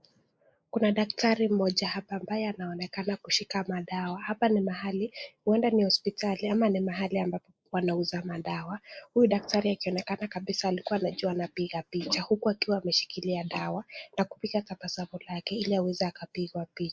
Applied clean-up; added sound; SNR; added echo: neural mask model Resemble Enhance denoiser.